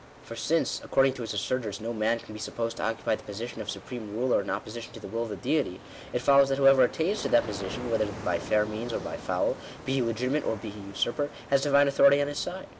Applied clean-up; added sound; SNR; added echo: none; Ocean; 16 dB; none.